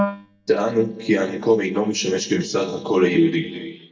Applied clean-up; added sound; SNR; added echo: neural mask model DeepFilterNet 3.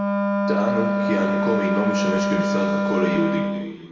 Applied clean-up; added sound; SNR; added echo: none; Wind instrument, woodwind instrument; -4 dB; reverberation time 2.3 s.